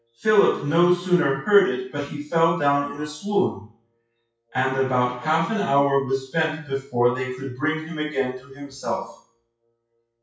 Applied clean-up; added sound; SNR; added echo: classical method WPE with log-MMSE.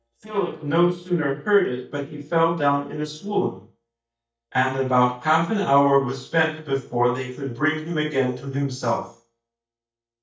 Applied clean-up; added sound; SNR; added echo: neural mask model DeepFilterNet 3.